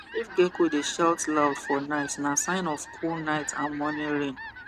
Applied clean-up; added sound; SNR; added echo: none; Fowl; 12 dB; none.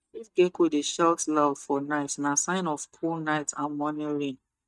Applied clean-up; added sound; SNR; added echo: neural mask model DeepFilterNet 3.